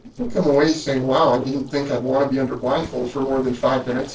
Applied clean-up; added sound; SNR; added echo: neural separator model SepFormer DNS4.